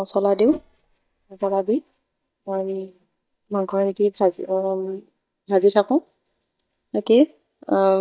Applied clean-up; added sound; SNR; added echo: neural mask model DeepFilterNet 3.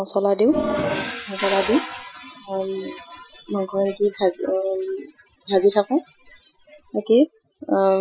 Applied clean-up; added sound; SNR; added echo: classical method Wiener filter.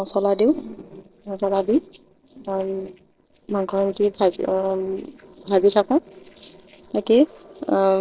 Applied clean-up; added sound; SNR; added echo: neural separator model SepFormer DNS4.